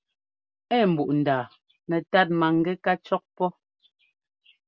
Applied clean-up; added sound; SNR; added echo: none; none; none; none.